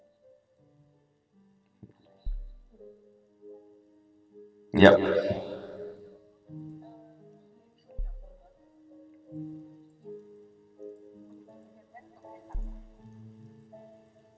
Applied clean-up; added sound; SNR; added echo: none; Bass drum; 6 dB; reverberation time 2.2 s.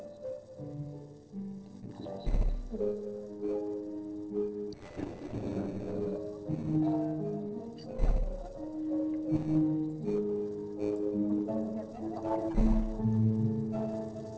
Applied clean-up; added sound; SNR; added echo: neural separator model SepFormer DNS4.